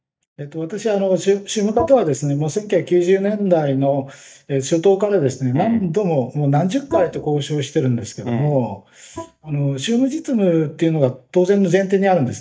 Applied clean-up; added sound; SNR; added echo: neural mask model DeepFilterNet 3.